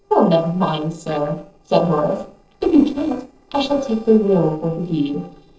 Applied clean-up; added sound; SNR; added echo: neural separator model SepFormer DNS4.